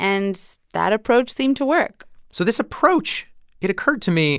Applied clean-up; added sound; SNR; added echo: none; none; none; none.